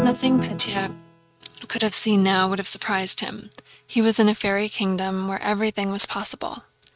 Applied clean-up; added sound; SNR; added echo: neural mask model RNNoise.